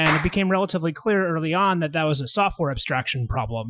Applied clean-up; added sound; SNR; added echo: classical method Wiener filter.